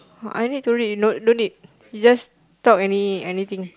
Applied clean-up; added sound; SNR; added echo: none; none; none; none.